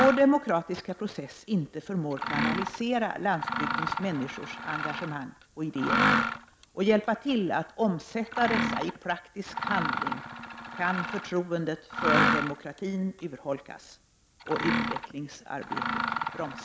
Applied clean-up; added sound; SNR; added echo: none; Mechanisms; 2 dB; none.